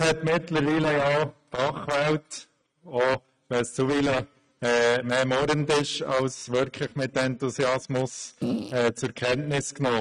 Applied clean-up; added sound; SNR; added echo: neural mask model RNNoise.